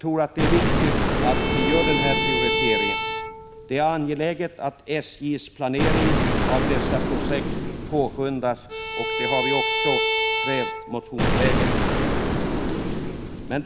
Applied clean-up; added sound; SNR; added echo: none; Bowed string instrument + Explosion; -3 dB; none.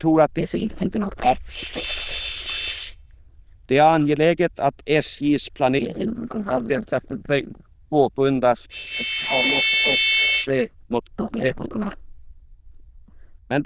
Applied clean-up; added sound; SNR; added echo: neural diffusion model UNIVERSE++.